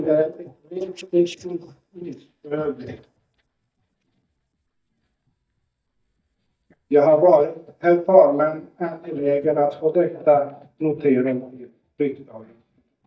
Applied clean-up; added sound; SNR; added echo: neural mask model DeepFilterNet 3.